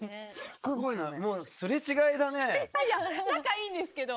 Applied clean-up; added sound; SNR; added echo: neural mask model Resemble Enhance denoiser.